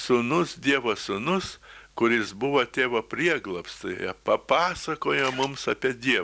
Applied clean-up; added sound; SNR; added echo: none; Camera; 10 dB; none.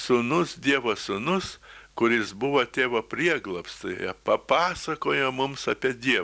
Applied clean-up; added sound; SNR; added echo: none; none; none; none.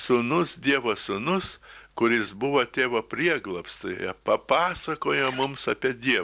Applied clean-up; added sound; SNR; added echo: neural separator model SepFormer DNS4.